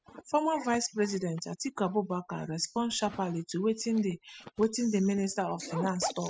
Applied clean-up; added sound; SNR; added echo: classical method spectral subtraction.